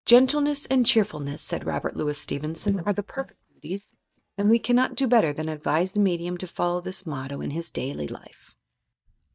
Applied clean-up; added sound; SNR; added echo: neural mask model DeepFilterNet 3.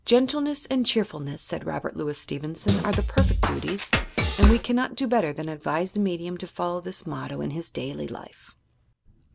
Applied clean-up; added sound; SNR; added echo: none; Drum kit; -4 dB; none.